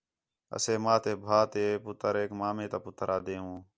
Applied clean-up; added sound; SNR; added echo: none; none; none; none.